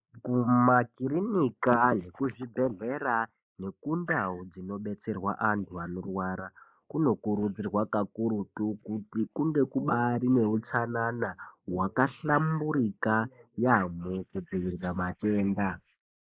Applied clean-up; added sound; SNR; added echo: neural mask model Resemble Enhance denoiser.